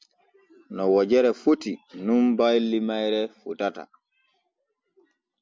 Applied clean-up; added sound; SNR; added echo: none; none; none; none.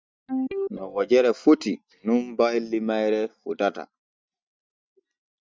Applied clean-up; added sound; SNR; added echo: neural mask model DeepFilterNet 3.